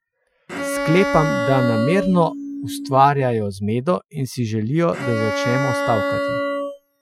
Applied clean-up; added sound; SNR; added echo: classical method Wiener filter.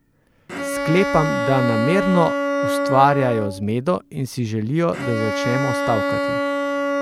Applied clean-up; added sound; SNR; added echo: none; Bowed string instrument; 2 dB; none.